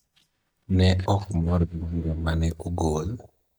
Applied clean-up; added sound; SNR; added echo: neural mask model DeepFilterNet 3.